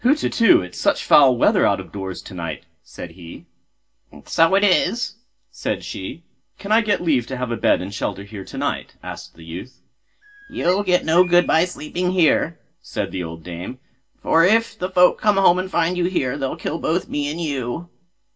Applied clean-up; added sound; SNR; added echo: none; Bird; 19 dB; reverberation time 0.2 s.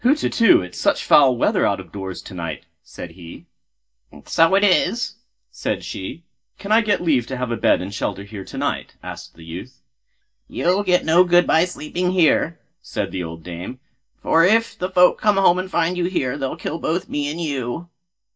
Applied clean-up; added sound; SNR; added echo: neural mask model DeepFilterNet 3.